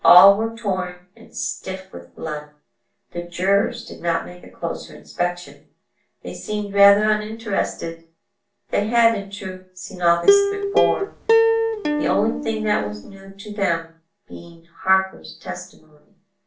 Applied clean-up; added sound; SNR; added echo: none; Plucked string instrument; -2 dB; reverberation time 0.3 s.